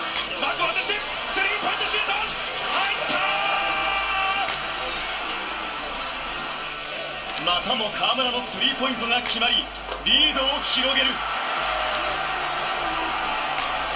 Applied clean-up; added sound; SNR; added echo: none; Camera; 17 dB; reverberation time 0.2 s.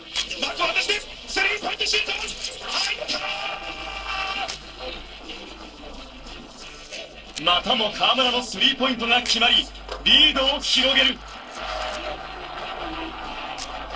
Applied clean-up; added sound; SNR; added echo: neural separator model SepFormer DNS4.